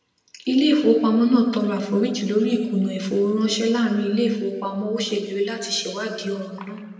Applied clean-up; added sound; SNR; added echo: none; none; none; reverberation time 1.1 s.